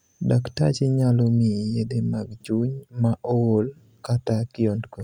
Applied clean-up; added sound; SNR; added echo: none; none; none; none.